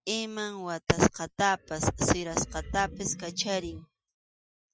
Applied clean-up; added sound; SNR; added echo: classical method Wiener filter.